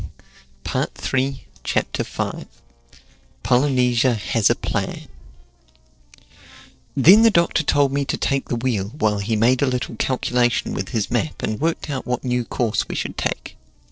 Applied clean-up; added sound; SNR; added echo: neural separator model SepFormer DNS4.